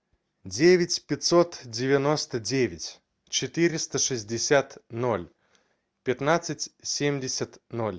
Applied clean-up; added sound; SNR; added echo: none; none; none; none.